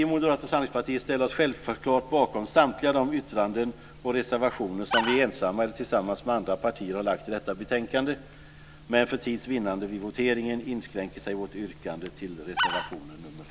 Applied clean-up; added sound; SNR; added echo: none; Animal; 2 dB; none.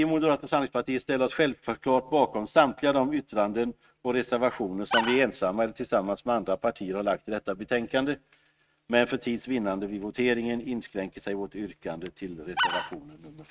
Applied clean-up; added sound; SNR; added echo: neural mask model RNNoise.